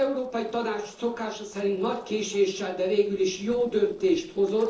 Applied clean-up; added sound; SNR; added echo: neural separator model SepFormer DNS4.